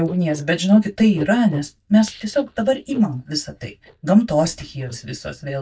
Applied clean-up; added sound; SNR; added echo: neural mask model DeepFilterNet 3.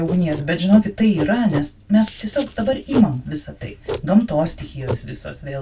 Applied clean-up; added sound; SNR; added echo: none; Writing; 13 dB; reverberation time 0.1 s.